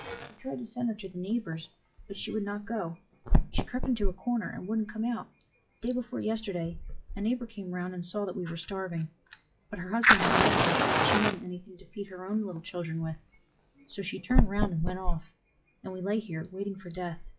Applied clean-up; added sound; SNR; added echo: classical method WPE with log-MMSE.